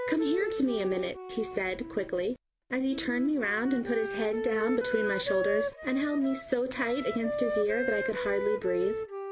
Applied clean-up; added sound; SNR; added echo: none; Wind instrument, woodwind instrument; 5 dB; none.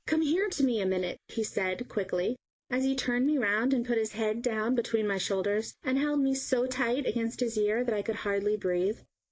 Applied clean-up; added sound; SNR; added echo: neural mask model Resemble Enhance denoiser.